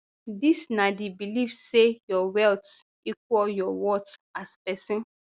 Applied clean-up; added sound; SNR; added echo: none; none; none; none.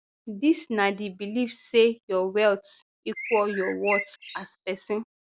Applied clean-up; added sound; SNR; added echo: neural mask model Resemble Enhance denoiser.